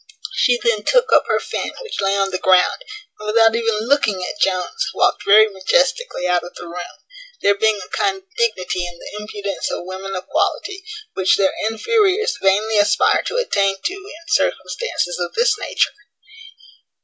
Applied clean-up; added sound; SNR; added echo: none; none; none; none.